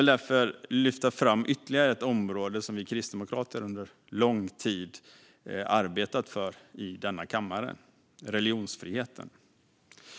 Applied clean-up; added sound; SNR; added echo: none; none; none; none.